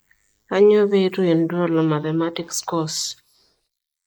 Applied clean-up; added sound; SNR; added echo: neural mask model Resemble Enhance denoiser.